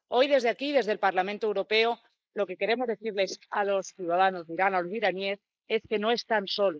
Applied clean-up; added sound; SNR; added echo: neural mask model Resemble Enhance denoiser.